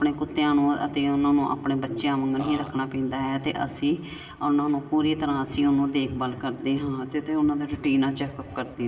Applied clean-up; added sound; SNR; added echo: none; Burping, eructation; 10 dB; reverberation time 2.0 s.